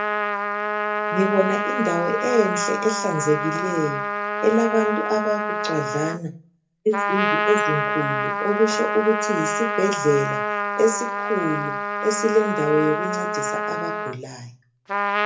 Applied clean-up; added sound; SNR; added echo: none; Trumpet; 1 dB; reverberation time 0.3 s.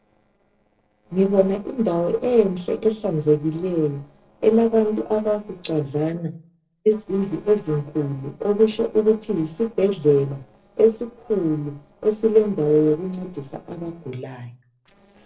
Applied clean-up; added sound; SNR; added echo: neural separator model SepFormer DNS4.